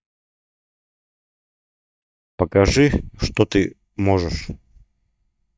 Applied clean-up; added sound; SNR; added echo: neural mask model DeepFilterNet 3.